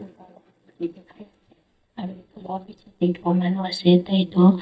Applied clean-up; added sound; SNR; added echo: neural mask model DeepFilterNet 3.